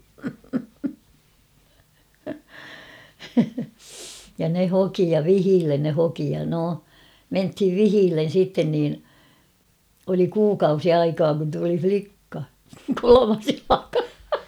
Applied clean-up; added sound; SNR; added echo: none; none; none; none.